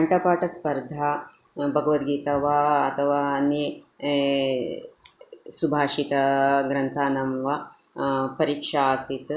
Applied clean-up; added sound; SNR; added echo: none; none; none; none.